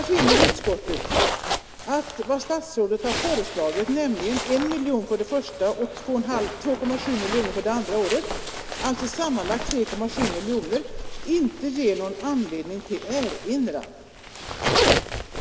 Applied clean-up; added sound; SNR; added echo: none; Zipper (clothing); 3 dB; none.